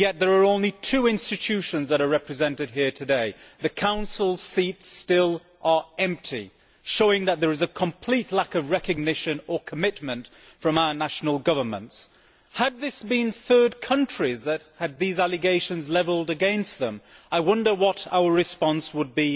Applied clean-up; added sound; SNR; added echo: none; none; none; none.